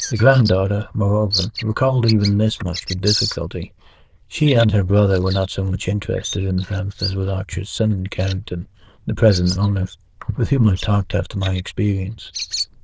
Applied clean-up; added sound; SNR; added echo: neural diffusion model UNIVERSE++.